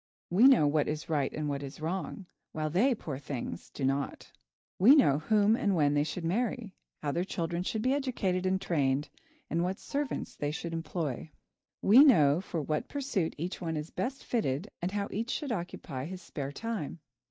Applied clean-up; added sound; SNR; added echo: neural mask model DeepFilterNet 3.